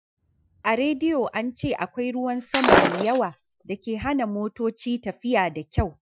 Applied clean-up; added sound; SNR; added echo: classical method Wiener filter.